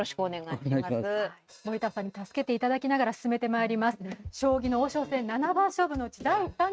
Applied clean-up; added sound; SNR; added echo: neural mask model RNNoise.